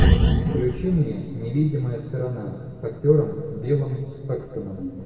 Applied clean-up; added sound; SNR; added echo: none; none; none; reverberation time 2.2 s.